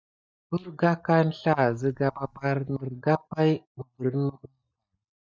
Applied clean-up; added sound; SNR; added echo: neural mask model DeepFilterNet 3.